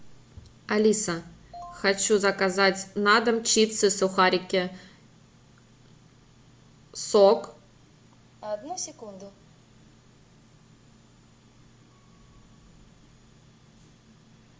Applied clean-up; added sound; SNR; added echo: none; none; none; none.